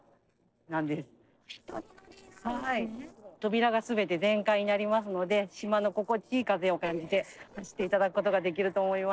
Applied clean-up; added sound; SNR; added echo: neural separator model SepFormer DNS4.